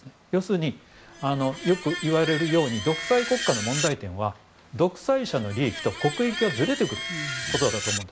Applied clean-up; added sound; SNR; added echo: none; Screech; 8 dB; none.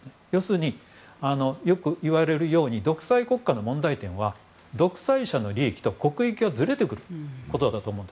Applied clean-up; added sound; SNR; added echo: none; none; none; none.